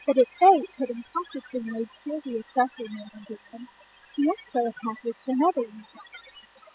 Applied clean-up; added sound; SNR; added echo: classical method spectral subtraction.